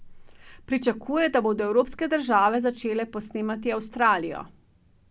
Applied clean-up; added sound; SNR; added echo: none; none; none; none.